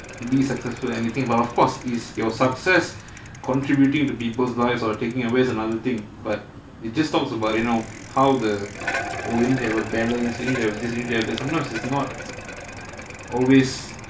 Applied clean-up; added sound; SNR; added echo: none; Bicycle; 13 dB; none.